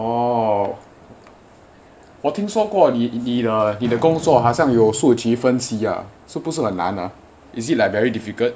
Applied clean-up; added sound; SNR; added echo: none; Fireworks; 11 dB; none.